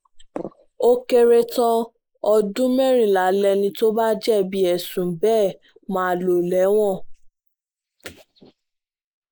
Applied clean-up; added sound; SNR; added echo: neural mask model Resemble Enhance denoiser.